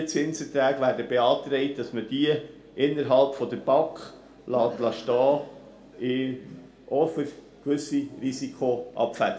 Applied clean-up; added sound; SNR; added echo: none; none; none; reverberation time 0.4 s.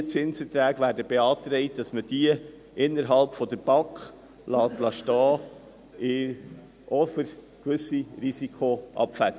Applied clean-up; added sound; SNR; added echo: none; none; none; none.